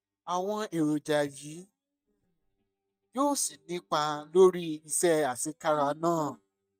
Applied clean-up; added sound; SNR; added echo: neural mask model DeepFilterNet 3.